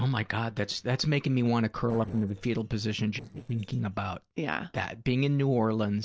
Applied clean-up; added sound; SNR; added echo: neural separator model SepFormer DNS4.